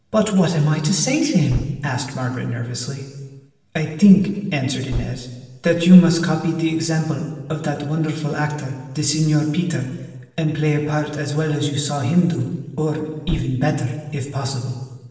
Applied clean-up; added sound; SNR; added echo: none; Gunshot, gunfire; 12 dB; reverberation time 1.2 s.